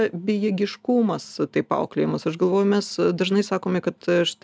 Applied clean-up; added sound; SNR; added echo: none; none; none; none.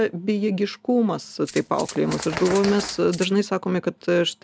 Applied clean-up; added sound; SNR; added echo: none; Rattle (instrument) + Bird; 12 dB; none.